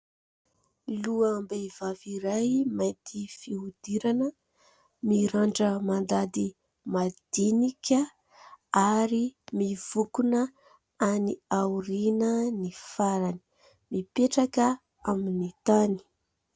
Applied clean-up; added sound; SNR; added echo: none; none; none; none.